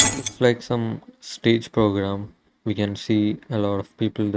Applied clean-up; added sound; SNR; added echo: neural mask model RNNoise.